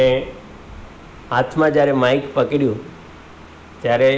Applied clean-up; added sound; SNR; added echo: none; none; none; none.